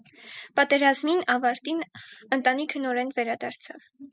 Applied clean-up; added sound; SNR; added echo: none; none; none; none.